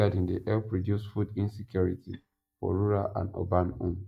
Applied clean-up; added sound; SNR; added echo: neural mask model DeepFilterNet 3.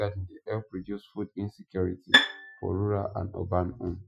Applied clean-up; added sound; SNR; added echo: classical method Wiener filter.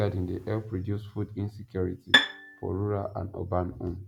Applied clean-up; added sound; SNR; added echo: none; Bowed string instrument; -5 dB; none.